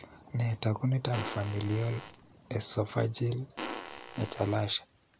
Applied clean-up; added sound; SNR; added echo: none; Fart; 11 dB; none.